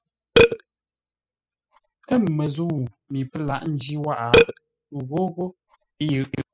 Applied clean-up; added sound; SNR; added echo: classical method spectral subtraction.